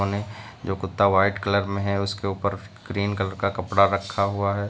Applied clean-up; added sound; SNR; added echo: none; none; none; none.